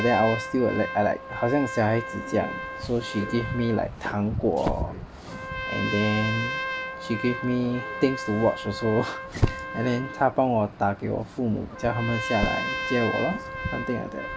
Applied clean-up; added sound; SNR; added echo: none; Trumpet; 8 dB; none.